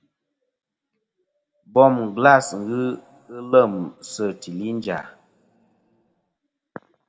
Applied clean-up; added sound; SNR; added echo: none; none; none; reverberation time 0.7 s.